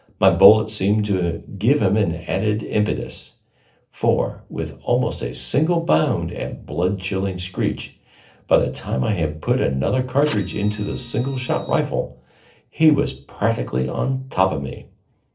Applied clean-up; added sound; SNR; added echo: neural separator model SepFormer DNS4.